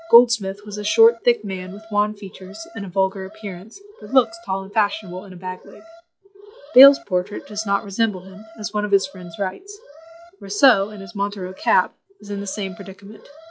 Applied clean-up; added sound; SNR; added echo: classical method log-MMSE.